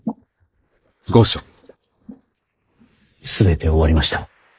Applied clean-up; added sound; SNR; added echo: neural mask model Resemble Enhance denoiser.